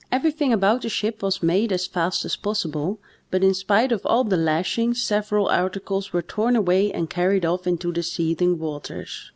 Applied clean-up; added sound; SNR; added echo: none; none; none; none.